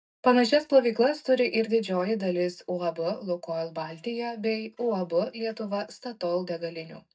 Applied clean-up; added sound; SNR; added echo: neural mask model DeepFilterNet 3.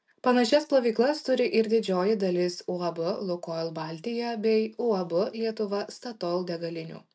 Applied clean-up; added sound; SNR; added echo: none; none; none; none.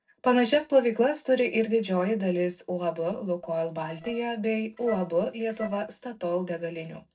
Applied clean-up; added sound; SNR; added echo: neural separator model SepFormer DNS4.